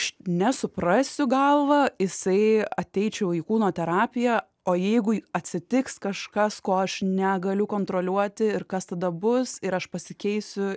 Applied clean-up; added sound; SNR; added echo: none; none; none; none.